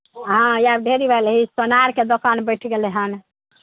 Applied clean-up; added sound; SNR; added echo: none; none; none; none.